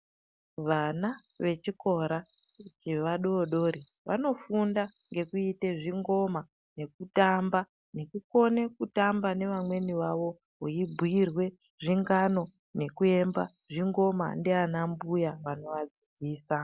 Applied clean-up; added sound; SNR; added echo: none; none; none; none.